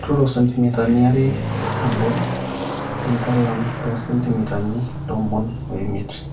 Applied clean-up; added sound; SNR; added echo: none; Motor vehicle (road); 8 dB; reverberation time 0.2 s.